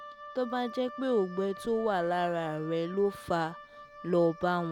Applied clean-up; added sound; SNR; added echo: none; Wind instrument, woodwind instrument; 16 dB; none.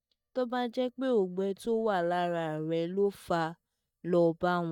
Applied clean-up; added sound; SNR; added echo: neural mask model DeepFilterNet 3.